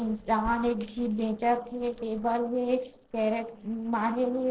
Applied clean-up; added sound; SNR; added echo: neural separator model SepFormer DNS4.